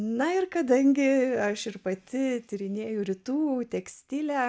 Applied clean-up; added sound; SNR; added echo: none; none; none; none.